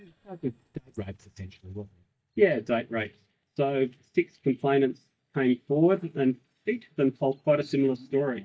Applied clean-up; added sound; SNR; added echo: neural mask model DeepFilterNet 3.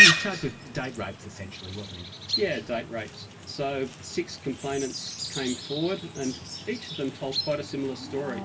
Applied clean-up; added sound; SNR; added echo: none; Livestock, farm animals, working animals; -3 dB; reverberation time 0.1 s.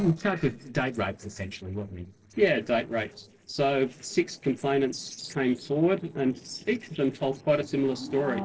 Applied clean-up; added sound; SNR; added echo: neural separator model SepFormer DNS4.